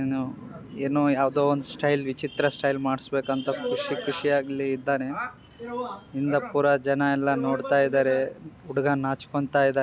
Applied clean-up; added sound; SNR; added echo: none; none; none; none.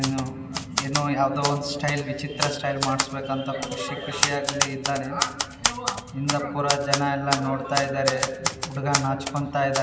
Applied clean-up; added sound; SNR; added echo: none; Typewriter; 3 dB; reverberation time 2.0 s.